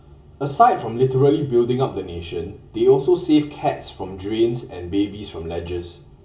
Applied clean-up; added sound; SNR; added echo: none; none; none; reverberation time 0.1 s.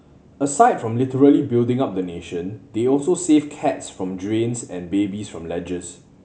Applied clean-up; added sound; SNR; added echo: none; none; none; none.